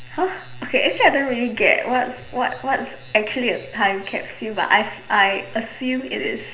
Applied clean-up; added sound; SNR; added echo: none; none; none; reverberation time 1.4 s.